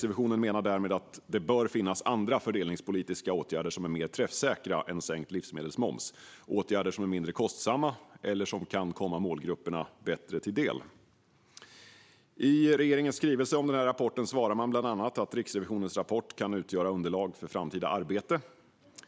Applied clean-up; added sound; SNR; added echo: none; none; none; none.